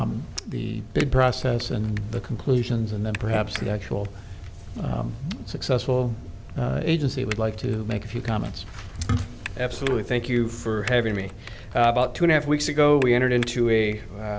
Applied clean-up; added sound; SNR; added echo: none; Typing; 17 dB; none.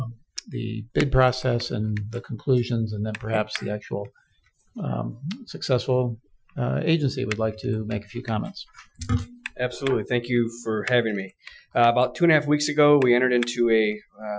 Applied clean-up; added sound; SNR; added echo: classical method Wiener filter.